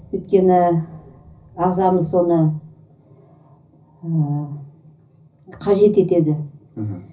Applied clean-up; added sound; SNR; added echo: none; none; none; reverberation time 0.4 s.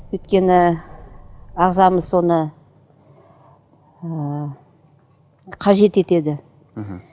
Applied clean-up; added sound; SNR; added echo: none; none; none; none.